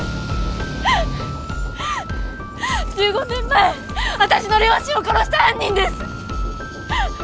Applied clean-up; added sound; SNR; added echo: none; Motorcycle; 18 dB; none.